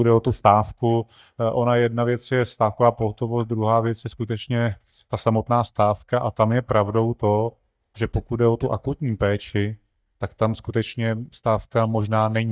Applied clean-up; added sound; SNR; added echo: neural mask model DeepFilterNet 3.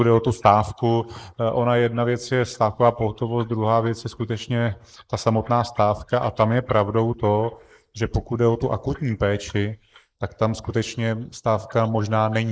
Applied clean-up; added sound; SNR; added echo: neural mask model Resemble Enhance denoiser.